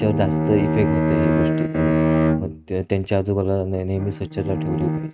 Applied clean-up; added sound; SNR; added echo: neural mask model RNNoise.